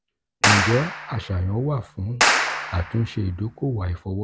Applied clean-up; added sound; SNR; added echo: none; Clapping; -1 dB; none.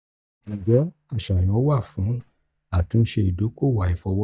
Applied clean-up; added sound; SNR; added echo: neural mask model DeepFilterNet 3.